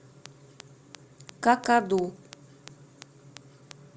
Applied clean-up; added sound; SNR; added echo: none; none; none; none.